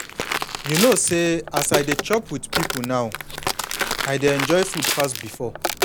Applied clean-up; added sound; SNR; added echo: none; Walk, footsteps; 3 dB; none.